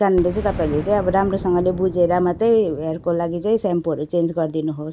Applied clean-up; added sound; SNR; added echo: none; Boom; 14 dB; none.